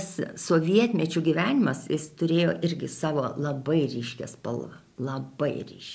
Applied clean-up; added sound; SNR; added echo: none; none; none; none.